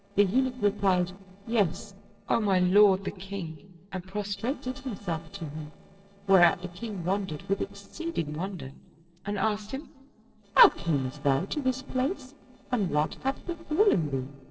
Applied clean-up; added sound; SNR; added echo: neural separator model SepFormer DNS4.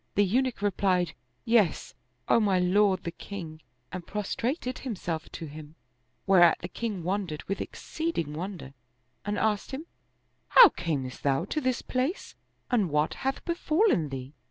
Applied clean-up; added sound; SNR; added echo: none; none; none; none.